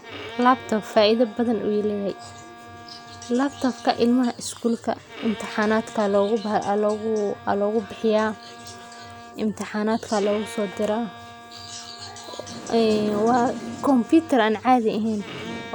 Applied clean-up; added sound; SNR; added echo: none; Bowed string instrument; 18 dB; none.